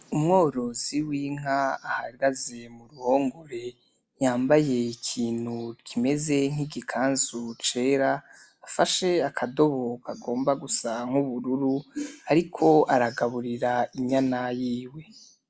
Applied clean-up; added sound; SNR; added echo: none; none; none; none.